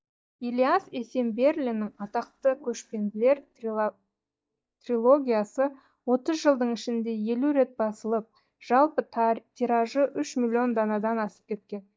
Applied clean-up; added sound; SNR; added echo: neural mask model DeepFilterNet 3.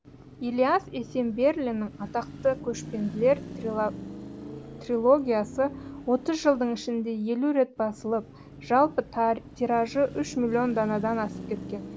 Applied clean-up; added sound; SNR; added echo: none; Car passing by / Traffic noise, roadway noise / Engine; 14 dB; none.